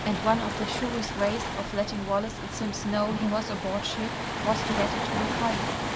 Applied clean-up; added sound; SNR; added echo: none; Waves, surf; 1 dB; none.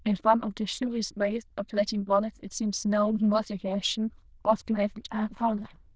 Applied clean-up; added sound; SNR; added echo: neural diffusion model UNIVERSE++.